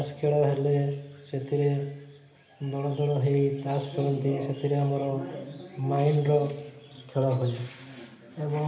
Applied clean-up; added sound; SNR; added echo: none; none; none; reverberation time 1.1 s.